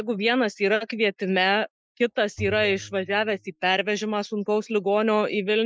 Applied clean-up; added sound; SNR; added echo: classical method Wiener filter.